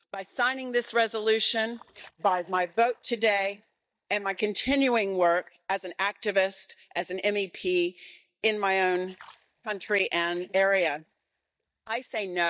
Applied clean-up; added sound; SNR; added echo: neural mask model DeepFilterNet 3.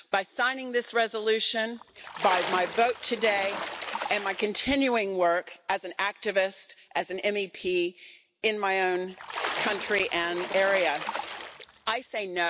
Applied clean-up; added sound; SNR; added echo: none; Splash, splatter; 7 dB; none.